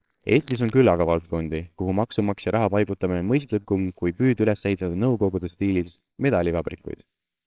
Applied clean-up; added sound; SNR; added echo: neural separator model SepFormer WHAMR!.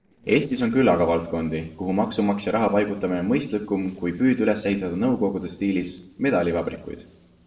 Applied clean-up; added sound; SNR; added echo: neural separator model SepFormer DNS4.